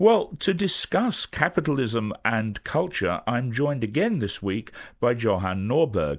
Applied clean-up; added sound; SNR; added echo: none; none; none; none.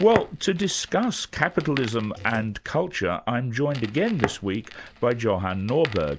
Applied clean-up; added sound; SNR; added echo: none; Crackle; 13 dB; none.